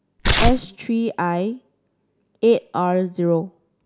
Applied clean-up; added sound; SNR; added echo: none; Tearing; -4 dB; none.